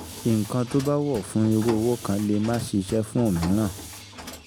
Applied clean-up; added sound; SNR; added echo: none; Mechanisms; 14 dB; none.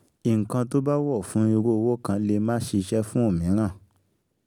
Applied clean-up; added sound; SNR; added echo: none; none; none; none.